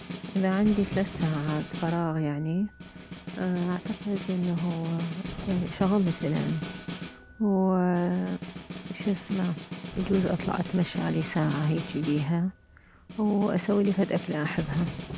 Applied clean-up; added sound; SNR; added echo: none; Snare drum + Doorbell; 9 dB; none.